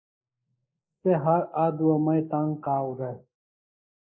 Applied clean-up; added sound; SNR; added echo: neural mask model Resemble Enhance denoiser.